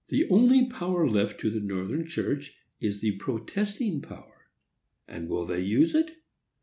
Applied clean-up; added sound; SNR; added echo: none; none; none; none.